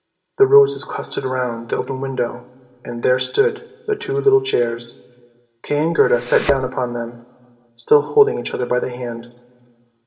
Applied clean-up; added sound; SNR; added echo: none; Thump, thud; 8 dB; reverberation time 2.5 s.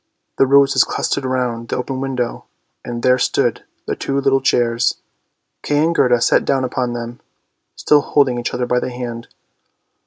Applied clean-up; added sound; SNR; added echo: none; none; none; none.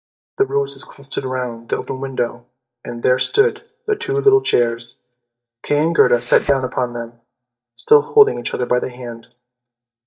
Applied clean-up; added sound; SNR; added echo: neural mask model DeepFilterNet 3.